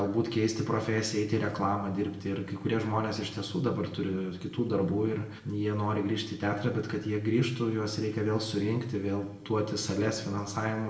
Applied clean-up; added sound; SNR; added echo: none; none; none; reverberation time 0.6 s.